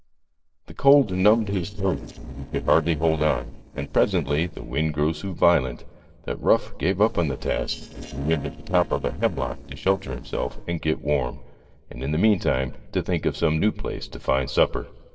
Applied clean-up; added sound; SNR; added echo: neural separator model SepFormer DNS4.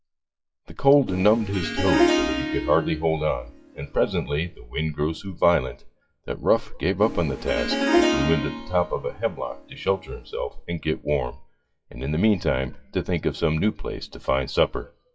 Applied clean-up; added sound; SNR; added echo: classical method WPE with log-MMSE.